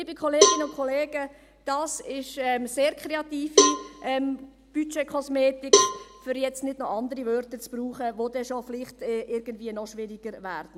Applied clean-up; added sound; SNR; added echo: none; Cowbell; -2 dB; none.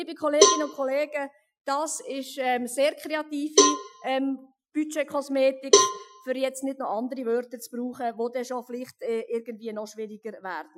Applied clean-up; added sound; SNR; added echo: classical method Wiener filter.